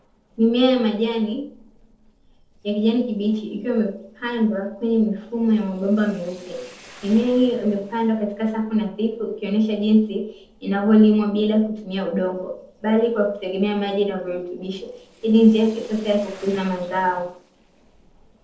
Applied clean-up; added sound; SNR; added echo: neural separator model SepFormer DNS4.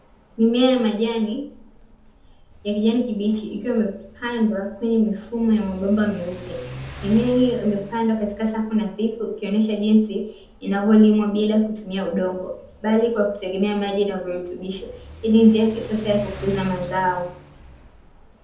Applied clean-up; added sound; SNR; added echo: none; Accelerating, revving, vroom / Car; 19 dB; reverberation time 0.6 s.